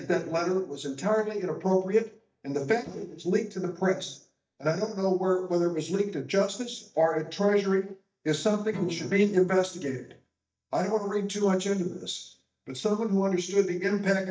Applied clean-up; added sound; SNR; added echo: neural mask model DeepFilterNet 3.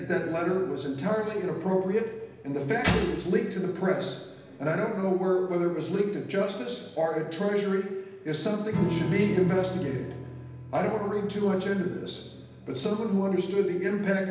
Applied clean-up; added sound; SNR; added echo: none; Strum; 13 dB; reverberation time 0.9 s.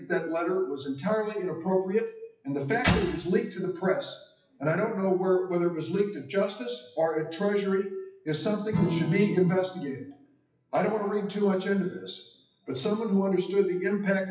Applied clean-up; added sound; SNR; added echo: classical method WPE with log-MMSE.